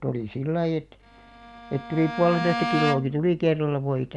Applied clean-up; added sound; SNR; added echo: none; Bowed string instrument; 7 dB; none.